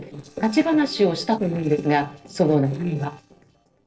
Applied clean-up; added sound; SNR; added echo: neural separator model SepFormer DNS4.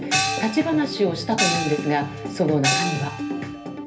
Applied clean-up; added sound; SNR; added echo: none; Gong; 3 dB; reverberation time 0.3 s.